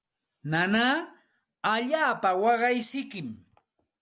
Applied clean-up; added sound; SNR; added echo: none; none; none; none.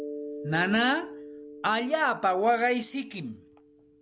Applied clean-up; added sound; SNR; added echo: none; Mallet percussion; 14 dB; none.